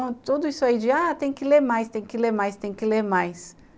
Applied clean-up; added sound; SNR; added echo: none; none; none; none.